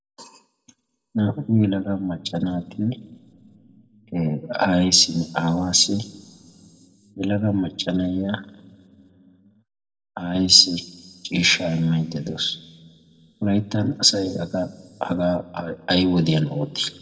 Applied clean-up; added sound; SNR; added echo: none; none; none; reverberation time 1.3 s.